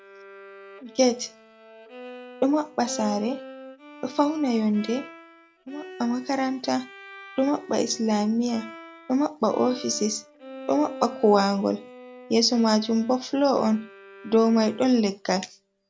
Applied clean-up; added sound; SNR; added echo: none; Bowed string instrument; 17 dB; none.